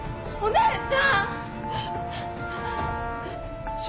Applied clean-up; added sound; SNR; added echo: none; Wind instrument, woodwind instrument; 9 dB; none.